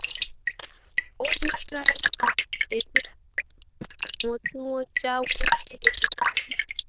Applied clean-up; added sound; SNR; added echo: neural diffusion model UNIVERSE++.